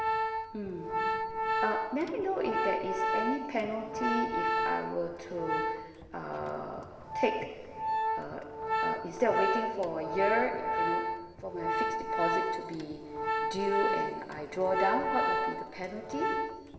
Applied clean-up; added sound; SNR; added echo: none; Organ; -2 dB; reverberation time 2.1 s.